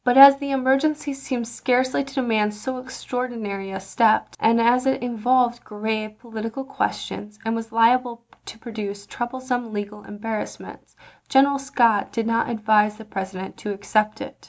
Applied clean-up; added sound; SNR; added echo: none; none; none; none.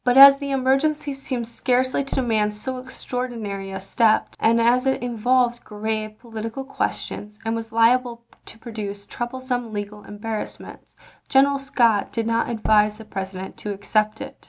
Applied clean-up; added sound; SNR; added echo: none; Tap / Bass drum; 11 dB; none.